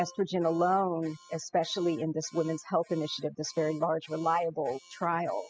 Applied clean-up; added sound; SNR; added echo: classical method spectral subtraction.